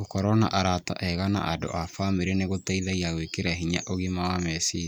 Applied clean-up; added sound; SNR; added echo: none; none; none; none.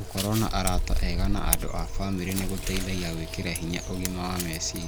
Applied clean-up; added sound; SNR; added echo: none; Scissors; -1 dB; none.